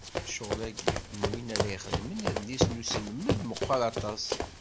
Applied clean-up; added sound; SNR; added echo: none; Run; -2 dB; none.